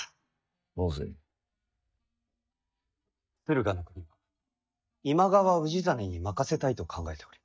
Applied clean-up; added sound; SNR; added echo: neural mask model DeepFilterNet 3.